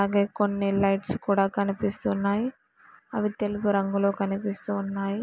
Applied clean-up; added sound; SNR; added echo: none; none; none; none.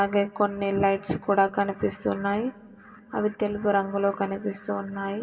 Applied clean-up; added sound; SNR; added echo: none; none; none; reverberation time 2.3 s.